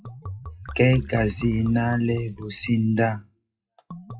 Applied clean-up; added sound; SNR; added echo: classical method WPE with log-MMSE.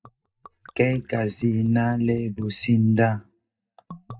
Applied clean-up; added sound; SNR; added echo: neural mask model DeepFilterNet 3.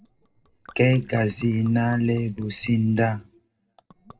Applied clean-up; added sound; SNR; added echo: neural separator model SepFormer DNS4.